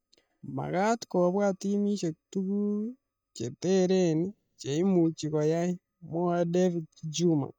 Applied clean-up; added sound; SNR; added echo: neural mask model DeepFilterNet 3.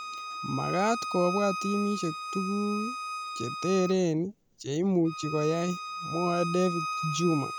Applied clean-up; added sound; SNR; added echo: none; Bowed string instrument; 6 dB; none.